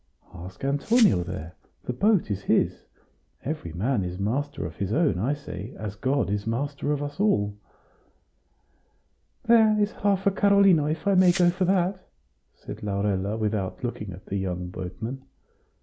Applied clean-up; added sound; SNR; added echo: none; Glass; 18 dB; none.